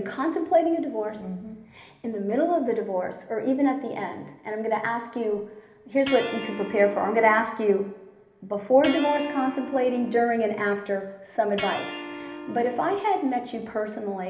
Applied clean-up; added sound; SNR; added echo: none; Electric guitar; 13 dB; reverberation time 1.0 s.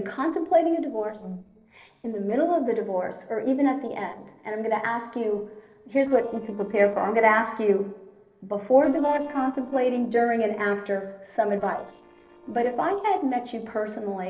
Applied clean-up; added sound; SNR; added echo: neural separator model SepFormer DNS4.